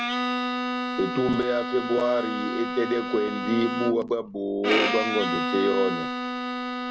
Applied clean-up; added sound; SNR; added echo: none; Bowed string instrument; 2 dB; none.